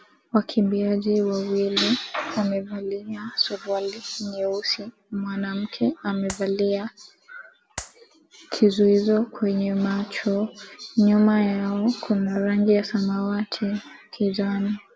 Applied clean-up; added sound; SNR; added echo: none; Clapping; 14 dB; none.